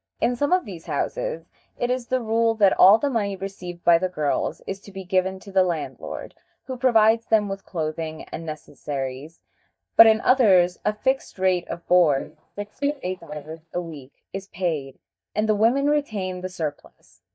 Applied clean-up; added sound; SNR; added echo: neural mask model DeepFilterNet 3.